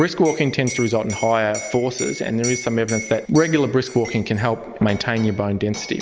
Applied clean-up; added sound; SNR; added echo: none; Liquid; 14 dB; none.